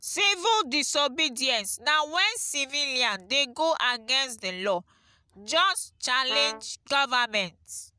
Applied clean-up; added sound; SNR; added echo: none; Brass instrument; 12 dB; none.